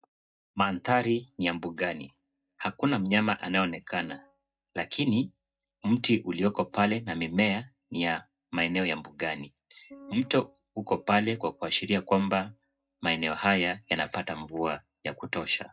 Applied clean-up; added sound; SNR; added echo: neural mask model DeepFilterNet 3.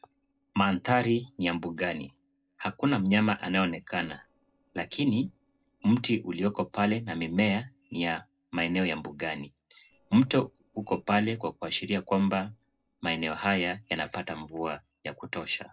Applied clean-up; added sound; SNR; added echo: neural separator model SepFormer DNS4.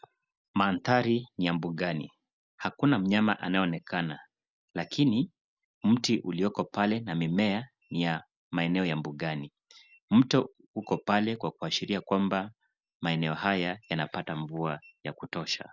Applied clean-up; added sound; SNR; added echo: none; none; none; none.